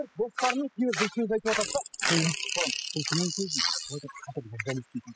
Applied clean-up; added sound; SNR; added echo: classical method spectral subtraction.